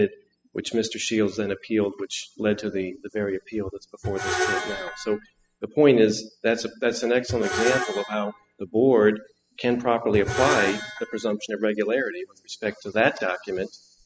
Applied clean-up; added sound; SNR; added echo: classical method spectral subtraction.